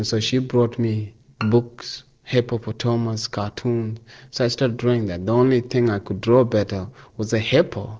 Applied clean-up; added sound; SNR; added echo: neural separator model SepFormer DNS4.